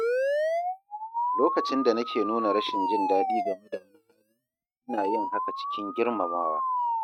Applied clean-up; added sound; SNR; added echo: neural mask model RNNoise.